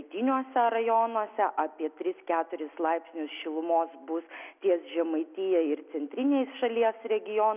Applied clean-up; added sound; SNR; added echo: none; none; none; none.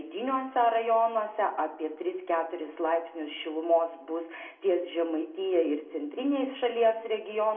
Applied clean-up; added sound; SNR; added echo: none; none; none; reverberation time 0.5 s.